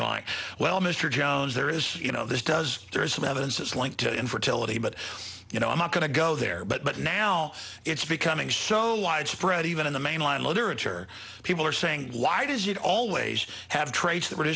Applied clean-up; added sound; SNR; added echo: none; none; none; none.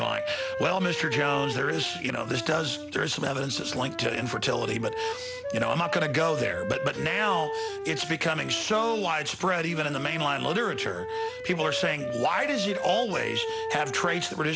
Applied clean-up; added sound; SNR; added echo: none; Wind instrument, woodwind instrument; 6 dB; none.